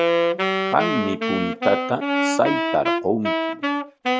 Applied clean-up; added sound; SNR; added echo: none; Wind instrument, woodwind instrument; -2 dB; none.